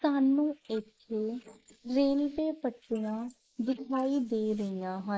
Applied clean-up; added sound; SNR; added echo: neural mask model Resemble Enhance denoiser.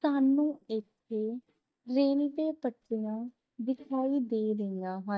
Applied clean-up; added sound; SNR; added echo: neural mask model DeepFilterNet 3.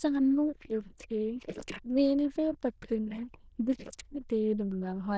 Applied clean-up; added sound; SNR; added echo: neural diffusion model UNIVERSE++.